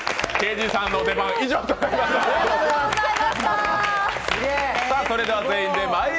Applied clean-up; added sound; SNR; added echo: none; none; none; none.